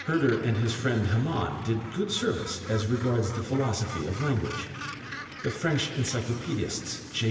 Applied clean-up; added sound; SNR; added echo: none; Gull, seagull; 14 dB; reverberation time 2.6 s.